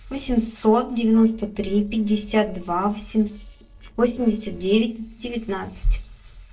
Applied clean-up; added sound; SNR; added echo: neural separator model SepFormer DNS4.